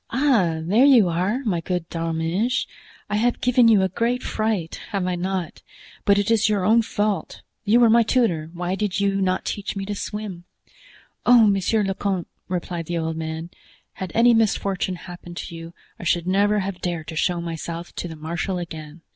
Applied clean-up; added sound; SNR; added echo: none; none; none; none.